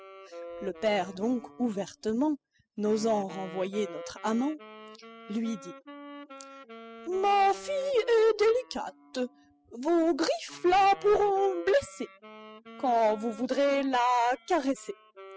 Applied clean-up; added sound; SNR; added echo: classical method spectral subtraction.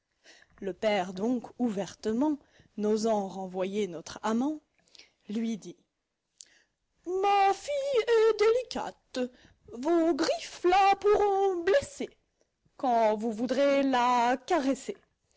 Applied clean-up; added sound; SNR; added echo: none; none; none; none.